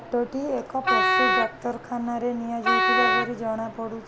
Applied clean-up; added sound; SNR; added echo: none; Wind instrument, woodwind instrument; -5 dB; none.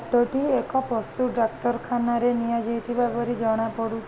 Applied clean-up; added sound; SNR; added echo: none; none; none; none.